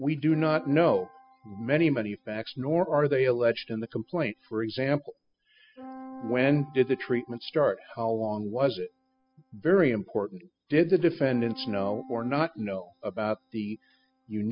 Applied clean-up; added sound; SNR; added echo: classical method spectral subtraction.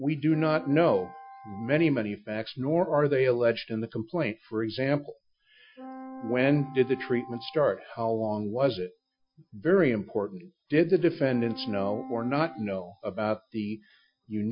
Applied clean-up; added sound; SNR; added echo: classical method Wiener filter.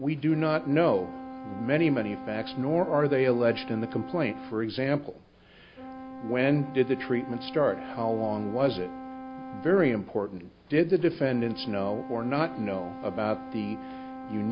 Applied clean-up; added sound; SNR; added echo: none; Brass instrument; 13 dB; none.